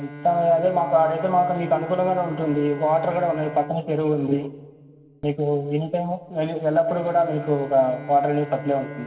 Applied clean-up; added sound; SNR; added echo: none; Bowed string instrument; 15 dB; reverberation time 1.5 s.